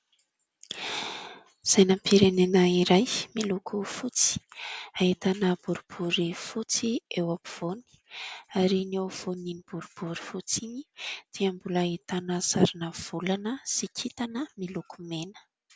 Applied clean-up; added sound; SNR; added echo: none; none; none; none.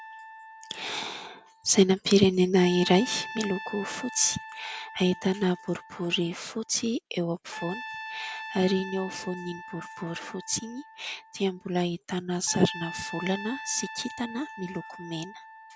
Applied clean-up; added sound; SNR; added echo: none; Trumpet; 14 dB; none.